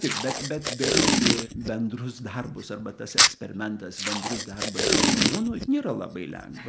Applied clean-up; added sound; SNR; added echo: none; Packing tape, duct tape; -5 dB; none.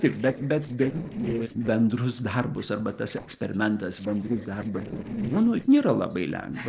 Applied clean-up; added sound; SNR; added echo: neural separator model SepFormer DNS4.